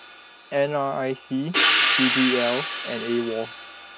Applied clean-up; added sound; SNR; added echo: none; Hi-hat; 0 dB; none.